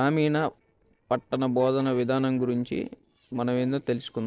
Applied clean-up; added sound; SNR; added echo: neural separator model SepFormer DNS4.